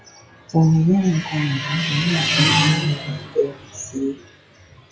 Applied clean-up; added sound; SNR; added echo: classical method WPE with log-MMSE.